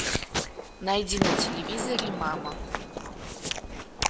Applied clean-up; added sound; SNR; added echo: none; Fireworks + Chewing, mastication; -1 dB; none.